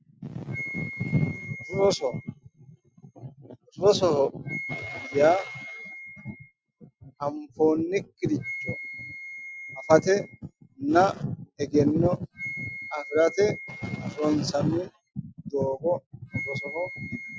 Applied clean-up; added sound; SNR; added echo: classical method Wiener filter.